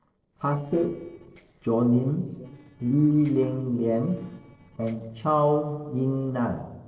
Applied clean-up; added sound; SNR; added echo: neural separator model SepFormer DNS4.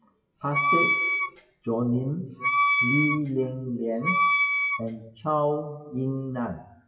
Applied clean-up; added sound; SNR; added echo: classical method WPE with log-MMSE.